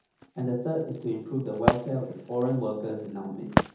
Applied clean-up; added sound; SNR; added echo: none; Wood; 1 dB; reverberation time 0.7 s.